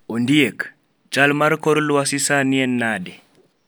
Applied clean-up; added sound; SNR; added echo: none; none; none; none.